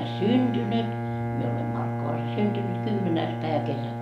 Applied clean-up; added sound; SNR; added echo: none; Bowed string instrument; 1 dB; none.